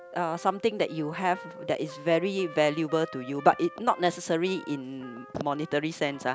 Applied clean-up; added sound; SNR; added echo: none; Mallet percussion + Trumpet; 17 dB; none.